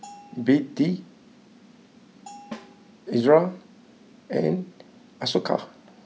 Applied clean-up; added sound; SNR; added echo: none; Snare drum + Bell; 20 dB; none.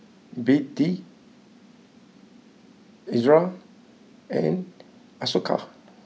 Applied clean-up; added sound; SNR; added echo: none; none; none; none.